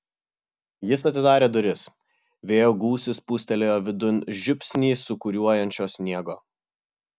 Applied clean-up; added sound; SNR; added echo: none; none; none; none.